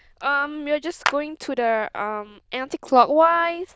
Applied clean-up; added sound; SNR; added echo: neural diffusion model UNIVERSE++.